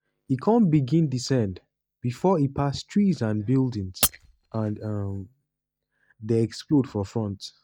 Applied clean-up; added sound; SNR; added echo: neural mask model DeepFilterNet 3.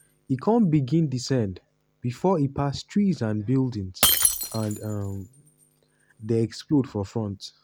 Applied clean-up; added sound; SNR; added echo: none; Shatter; 7 dB; none.